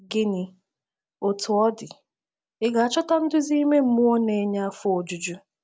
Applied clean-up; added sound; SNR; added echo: none; none; none; none.